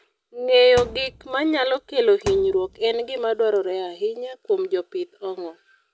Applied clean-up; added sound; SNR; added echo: none; Thump, thud; 16 dB; none.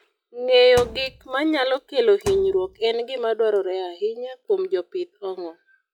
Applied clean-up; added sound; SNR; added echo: classical method log-MMSE.